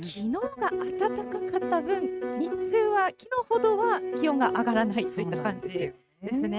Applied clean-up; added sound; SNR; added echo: neural mask model RNNoise.